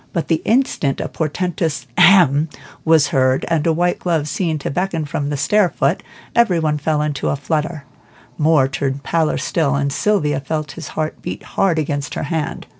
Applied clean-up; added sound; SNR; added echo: none; none; none; none.